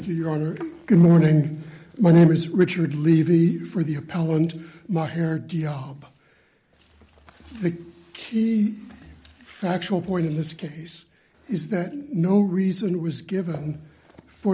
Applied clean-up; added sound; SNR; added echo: none; none; none; none.